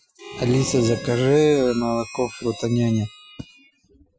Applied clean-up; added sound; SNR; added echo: classical method Wiener filter.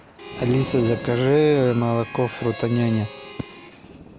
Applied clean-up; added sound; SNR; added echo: none; Harmonica + Thunder; 13 dB; none.